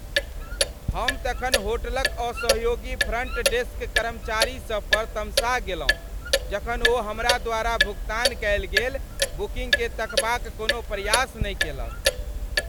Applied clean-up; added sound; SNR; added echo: none; Clock; -2 dB; none.